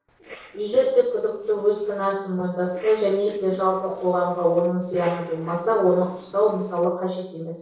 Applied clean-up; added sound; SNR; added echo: neural separator model SepFormer DNS4.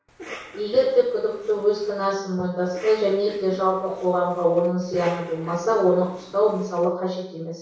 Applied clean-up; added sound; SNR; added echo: none; Cough; 19 dB; reverberation time 0.6 s.